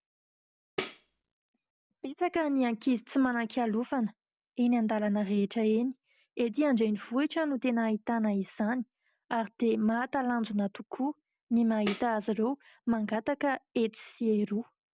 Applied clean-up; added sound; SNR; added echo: none; Tambourine; 13 dB; none.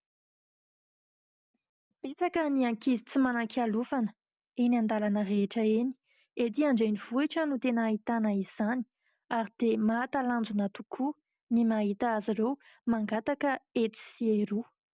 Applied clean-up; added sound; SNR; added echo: none; none; none; none.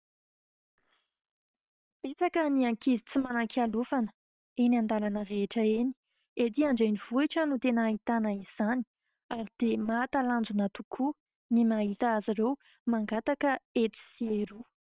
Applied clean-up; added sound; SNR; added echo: neural separator model SepFormer WHAM!.